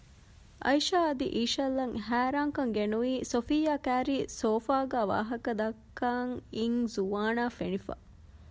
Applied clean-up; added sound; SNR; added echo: none; none; none; none.